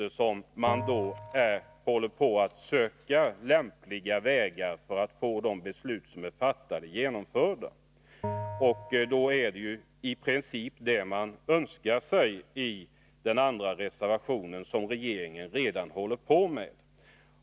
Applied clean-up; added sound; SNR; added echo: none; Bell; 11 dB; none.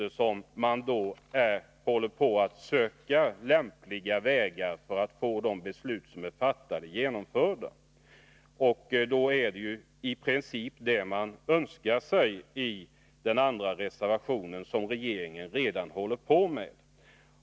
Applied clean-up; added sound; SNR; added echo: none; none; none; none.